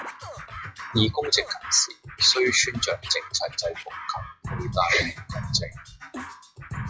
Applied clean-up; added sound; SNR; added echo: classical method log-MMSE.